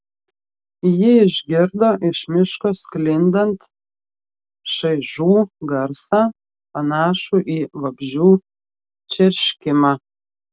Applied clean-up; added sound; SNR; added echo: none; none; none; none.